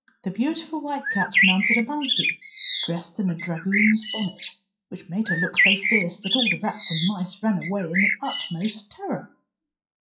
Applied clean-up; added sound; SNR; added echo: classical method WPE with log-MMSE.